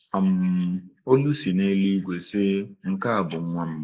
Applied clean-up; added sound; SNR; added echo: neural mask model Resemble Enhance denoiser.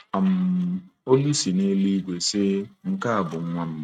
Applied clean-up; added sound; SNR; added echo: neural mask model RNNoise.